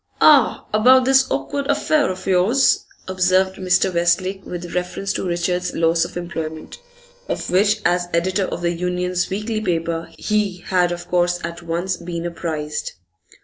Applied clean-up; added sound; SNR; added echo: neural separator model SepFormer DNS4.